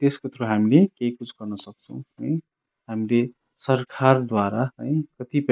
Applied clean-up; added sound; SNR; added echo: neural mask model Resemble Enhance denoiser.